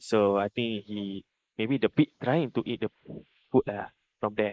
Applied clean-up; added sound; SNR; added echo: neural mask model Resemble Enhance denoiser.